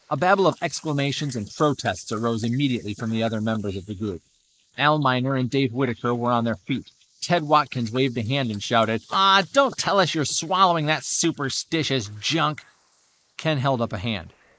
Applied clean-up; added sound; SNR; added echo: neural mask model Resemble Enhance denoiser.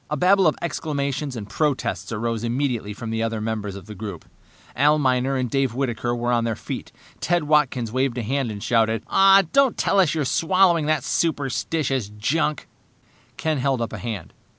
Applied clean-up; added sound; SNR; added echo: none; none; none; none.